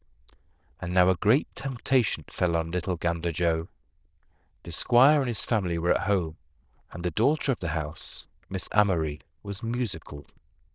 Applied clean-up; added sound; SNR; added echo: neural diffusion model UNIVERSE++.